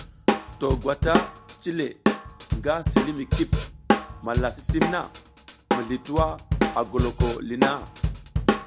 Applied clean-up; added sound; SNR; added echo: none; Drum kit; -3 dB; none.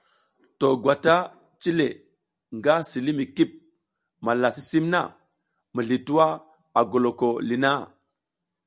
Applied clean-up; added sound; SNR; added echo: none; none; none; none.